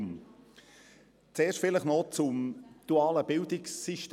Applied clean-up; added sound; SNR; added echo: none; none; none; none.